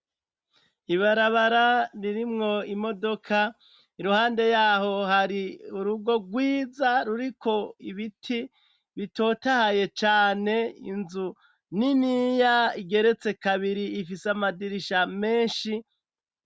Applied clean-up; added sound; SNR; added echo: none; none; none; none.